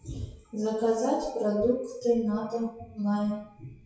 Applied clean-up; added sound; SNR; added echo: classical method WPE with log-MMSE.